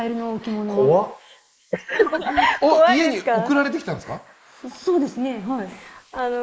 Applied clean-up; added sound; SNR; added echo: neural mask model Resemble Enhance denoiser.